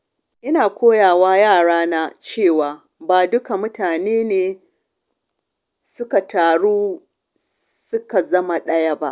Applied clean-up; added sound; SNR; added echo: none; none; none; none.